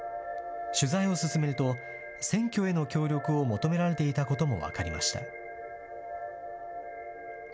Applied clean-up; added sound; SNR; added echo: none; none; none; none.